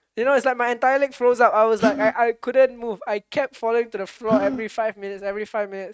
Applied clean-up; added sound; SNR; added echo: neural mask model RNNoise.